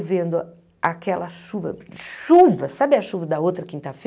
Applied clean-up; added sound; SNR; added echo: none; none; none; none.